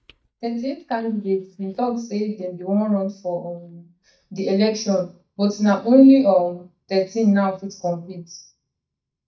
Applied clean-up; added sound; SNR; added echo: neural mask model DeepFilterNet 3.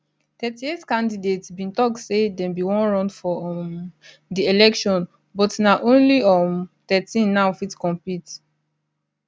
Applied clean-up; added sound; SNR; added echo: none; none; none; none.